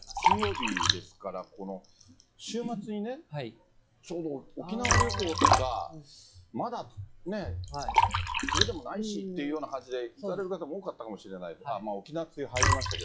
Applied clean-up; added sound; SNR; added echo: classical method log-MMSE.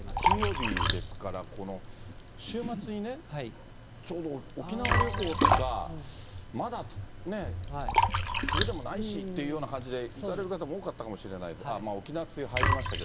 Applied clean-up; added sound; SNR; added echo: none; Liquid; -4 dB; none.